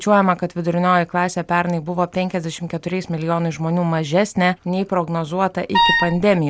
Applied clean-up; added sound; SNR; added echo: none; Wind instrument, woodwind instrument; -1 dB; none.